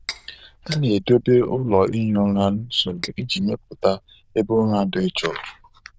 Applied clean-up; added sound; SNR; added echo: neural diffusion model UNIVERSE++.